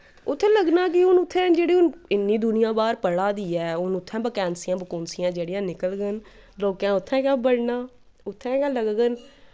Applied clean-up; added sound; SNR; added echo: none; none; none; none.